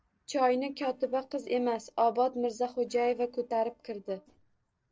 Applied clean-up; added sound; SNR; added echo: neural separator model SepFormer DNS4.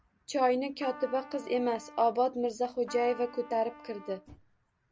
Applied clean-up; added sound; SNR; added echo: none; Trumpet; 18 dB; none.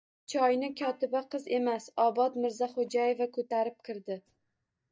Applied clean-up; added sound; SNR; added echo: neural mask model DeepFilterNet 3.